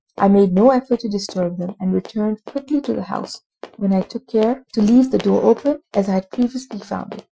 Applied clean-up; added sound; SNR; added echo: classical method Wiener filter.